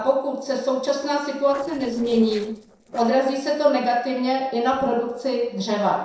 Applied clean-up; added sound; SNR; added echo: neural separator model SepFormer DNS4.